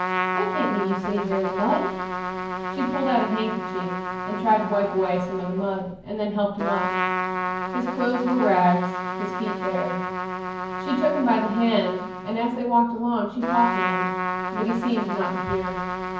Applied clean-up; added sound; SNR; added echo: none; Trumpet; 3 dB; reverberation time 0.9 s.